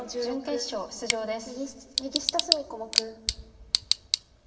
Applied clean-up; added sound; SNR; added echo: none; Tick / Bicycle; -3 dB; reverberation time 2.1 s.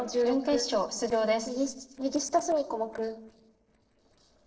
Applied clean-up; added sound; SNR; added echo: neural separator model SepFormer DNS4.